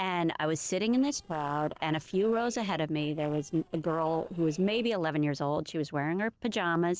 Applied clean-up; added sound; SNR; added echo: neural separator model SepFormer DNS4.